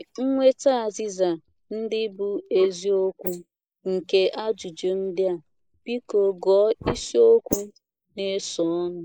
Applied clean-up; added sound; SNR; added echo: neural mask model Resemble Enhance denoiser.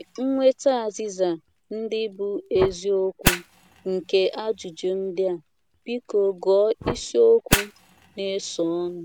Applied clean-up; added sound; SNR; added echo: none; Fire; 8 dB; none.